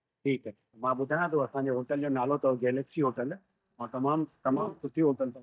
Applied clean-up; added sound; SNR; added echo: neural mask model DeepFilterNet 3.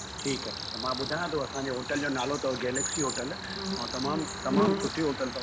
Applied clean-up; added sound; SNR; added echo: none; Cricket; 1 dB; none.